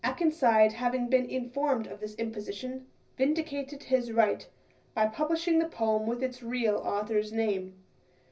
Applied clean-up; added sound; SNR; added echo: none; none; none; reverberation time 0.4 s.